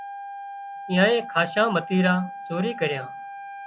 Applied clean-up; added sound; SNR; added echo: none; Wind instrument, woodwind instrument; 12 dB; none.